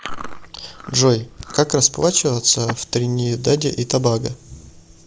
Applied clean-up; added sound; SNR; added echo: none; Chewing, mastication; 19 dB; none.